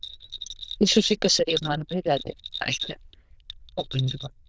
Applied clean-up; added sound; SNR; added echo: neural diffusion model UNIVERSE++.